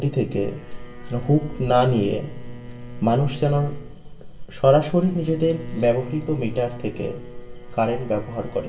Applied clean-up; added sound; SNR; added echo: none; Bowed string instrument; 18 dB; reverberation time 0.8 s.